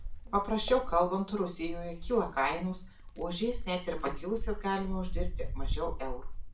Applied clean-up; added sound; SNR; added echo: none; Wind; 3 dB; reverberation time 0.3 s.